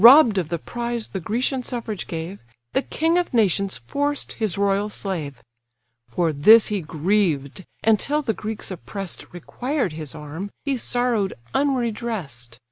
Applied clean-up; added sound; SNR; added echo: none; none; none; none.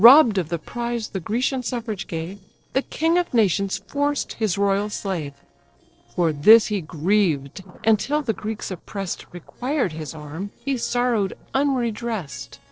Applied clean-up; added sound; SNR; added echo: neural separator model SepFormer DNS4.